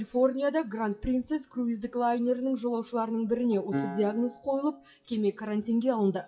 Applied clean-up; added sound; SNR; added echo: classical method WPE with log-MMSE.